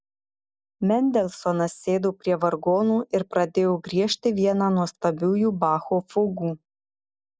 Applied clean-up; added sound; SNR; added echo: none; none; none; none.